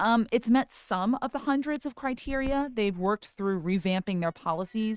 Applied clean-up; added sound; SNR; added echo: neural mask model RNNoise.